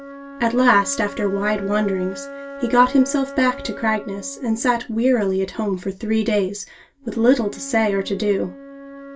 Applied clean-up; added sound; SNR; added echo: none; Wind instrument, woodwind instrument; 16 dB; reverberation time 0.2 s.